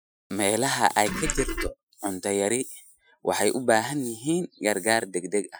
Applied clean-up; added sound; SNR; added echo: classical method Wiener filter.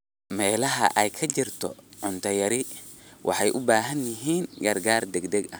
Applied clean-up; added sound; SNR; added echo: none; none; none; none.